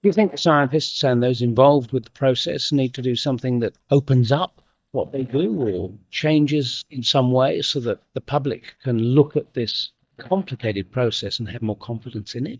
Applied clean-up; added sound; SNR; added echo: neural mask model DeepFilterNet 3.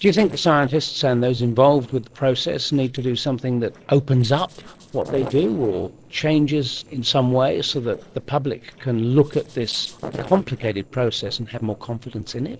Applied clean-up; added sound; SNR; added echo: neural separator model SepFormer DNS4.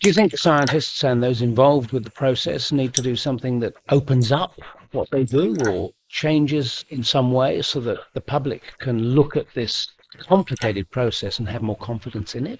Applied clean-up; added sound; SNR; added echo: neural mask model Resemble Enhance denoiser.